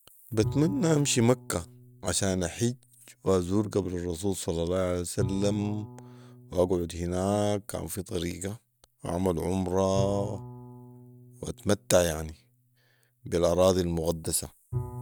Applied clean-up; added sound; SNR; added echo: none; Bowed string instrument; 14 dB; none.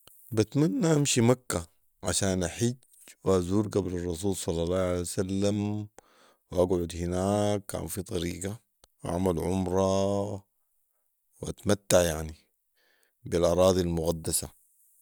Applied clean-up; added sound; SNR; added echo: none; none; none; none.